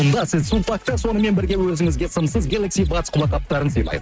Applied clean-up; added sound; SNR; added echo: neural mask model RNNoise.